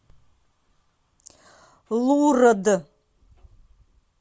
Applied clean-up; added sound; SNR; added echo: none; none; none; none.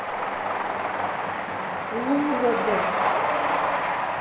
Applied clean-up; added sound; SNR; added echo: none; Train; -5 dB; reverberation time 1.1 s.